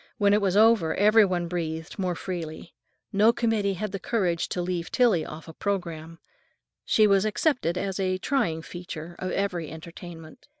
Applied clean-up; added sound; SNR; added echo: none; none; none; none.